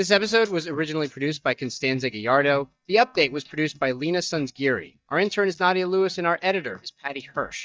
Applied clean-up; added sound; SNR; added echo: neural mask model DeepFilterNet 3.